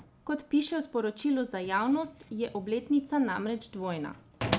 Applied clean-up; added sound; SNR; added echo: none; Drawer open or close; 11 dB; none.